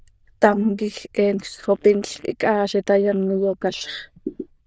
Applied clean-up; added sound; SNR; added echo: neural diffusion model UNIVERSE++.